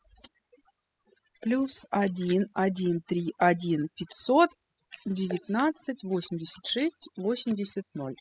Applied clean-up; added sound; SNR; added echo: classical method spectral subtraction.